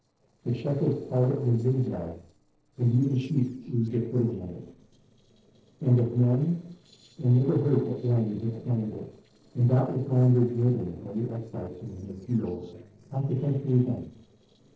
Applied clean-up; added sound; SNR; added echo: neural separator model SepFormer DNS4.